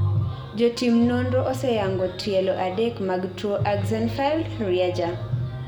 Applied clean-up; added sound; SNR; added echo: none; none; none; reverberation time 0.7 s.